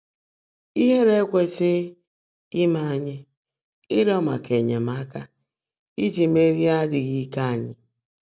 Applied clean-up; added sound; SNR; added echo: none; none; none; none.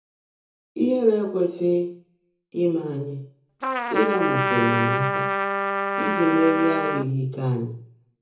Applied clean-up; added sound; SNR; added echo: none; Trumpet; 0 dB; reverberation time 0.6 s.